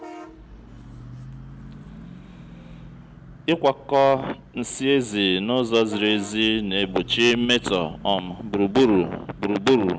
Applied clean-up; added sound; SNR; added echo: none; Bus / Vehicle horn, car horn, honking; 18 dB; none.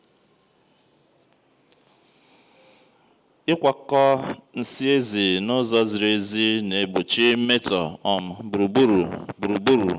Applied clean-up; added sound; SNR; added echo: none; none; none; none.